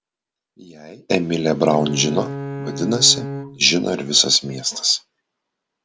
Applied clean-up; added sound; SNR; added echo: none; Bowed string instrument; 8 dB; none.